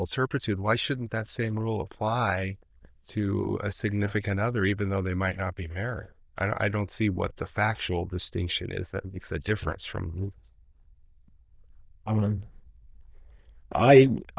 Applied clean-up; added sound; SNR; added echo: neural diffusion model UNIVERSE++.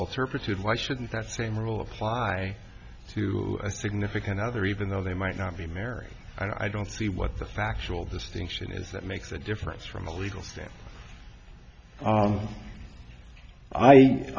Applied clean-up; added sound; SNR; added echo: none; none; none; none.